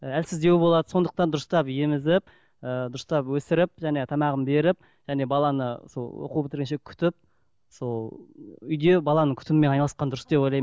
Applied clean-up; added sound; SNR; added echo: none; none; none; none.